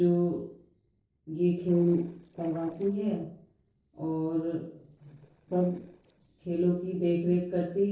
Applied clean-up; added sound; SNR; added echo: neural separator model SepFormer DNS4.